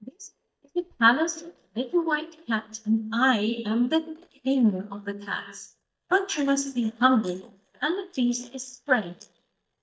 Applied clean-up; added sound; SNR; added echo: neural mask model DeepFilterNet 3.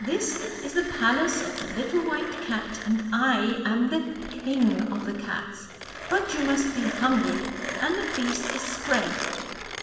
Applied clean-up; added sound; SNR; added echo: none; Mechanisms; 9 dB; reverberation time 1.7 s.